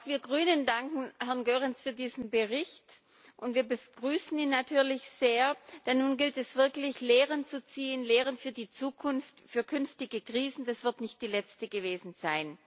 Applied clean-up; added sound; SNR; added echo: none; none; none; none.